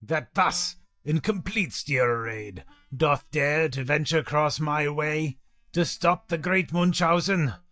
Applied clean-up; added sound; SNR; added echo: neural mask model DeepFilterNet 3.